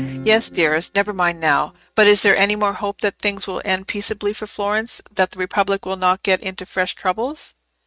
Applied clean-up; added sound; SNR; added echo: neural mask model RNNoise.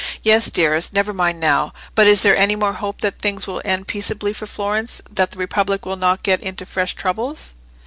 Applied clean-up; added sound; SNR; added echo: none; none; none; none.